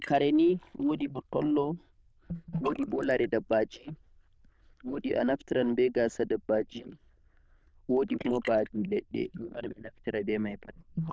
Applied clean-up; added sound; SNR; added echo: neural diffusion model UNIVERSE++.